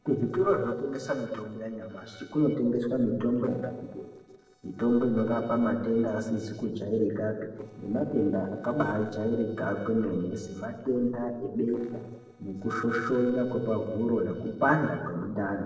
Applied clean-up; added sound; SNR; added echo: neural separator model SepFormer DNS4.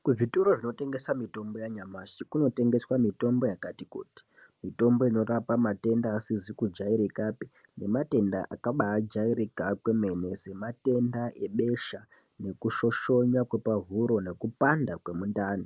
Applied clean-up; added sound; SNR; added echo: none; none; none; none.